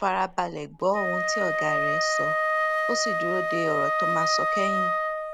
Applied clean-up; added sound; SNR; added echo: none; Wind instrument, woodwind instrument; -4 dB; none.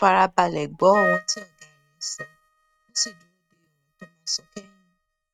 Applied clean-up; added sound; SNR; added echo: neural mask model RNNoise.